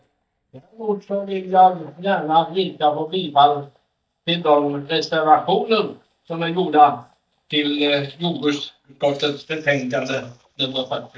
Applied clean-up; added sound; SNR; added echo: neural mask model DeepFilterNet 3.